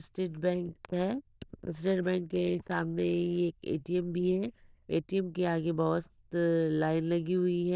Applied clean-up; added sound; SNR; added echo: neural diffusion model UNIVERSE++.